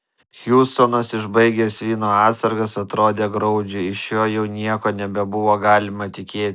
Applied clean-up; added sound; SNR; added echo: none; none; none; none.